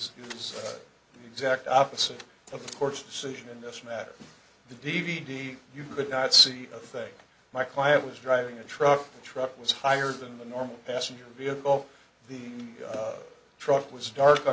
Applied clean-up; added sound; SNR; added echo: none; none; none; none.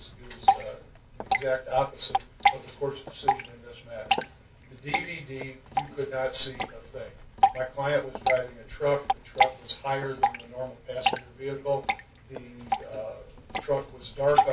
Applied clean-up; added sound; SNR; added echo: none; Drip / Water; -2 dB; reverberation time 0.2 s.